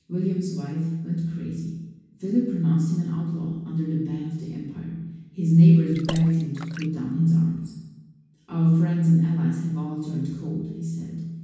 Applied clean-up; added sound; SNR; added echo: none; Water / Splash, splatter; 17 dB; reverberation time 1.2 s.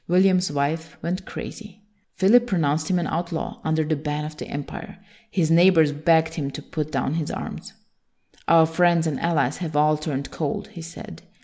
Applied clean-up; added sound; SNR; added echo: none; none; none; none.